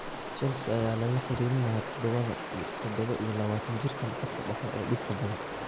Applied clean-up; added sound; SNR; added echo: none; Stream; 6 dB; none.